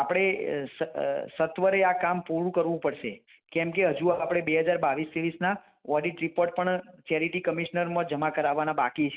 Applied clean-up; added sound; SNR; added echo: none; none; none; none.